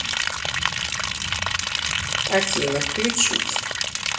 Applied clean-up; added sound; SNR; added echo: none; Liquid; -3 dB; reverberation time 0.6 s.